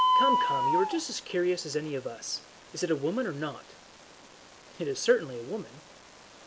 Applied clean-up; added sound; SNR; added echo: none; Bird; 0 dB; none.